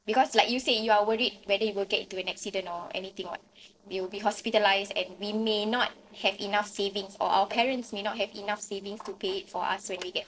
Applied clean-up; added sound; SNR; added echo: neural separator model SepFormer DNS4.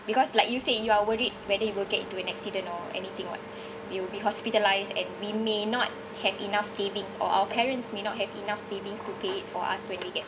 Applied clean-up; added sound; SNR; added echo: none; Mechanical fan; 13 dB; reverberation time 0.5 s.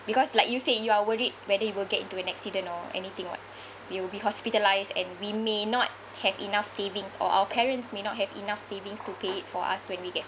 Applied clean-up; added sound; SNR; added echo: none; none; none; none.